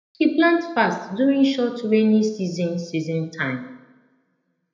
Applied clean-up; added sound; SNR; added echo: none; none; none; reverberation time 0.7 s.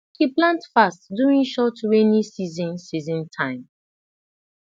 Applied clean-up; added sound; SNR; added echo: none; none; none; none.